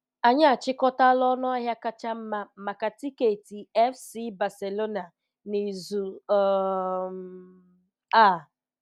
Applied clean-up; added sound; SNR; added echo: none; none; none; none.